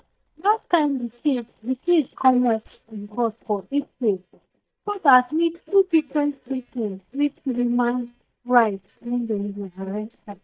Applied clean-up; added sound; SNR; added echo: neural mask model DeepFilterNet 3.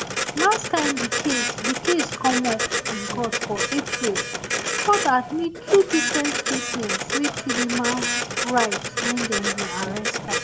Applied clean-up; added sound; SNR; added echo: none; Printer; 1 dB; none.